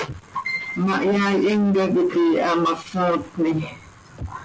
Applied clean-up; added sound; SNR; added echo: none; none; none; none.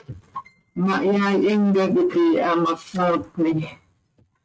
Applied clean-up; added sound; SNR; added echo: neural mask model RNNoise.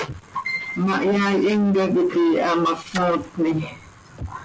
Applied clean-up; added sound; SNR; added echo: none; Splash, splatter; 17 dB; none.